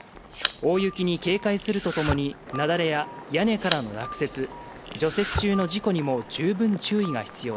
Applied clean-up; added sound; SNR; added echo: none; Domestic sounds, home sounds; 8 dB; none.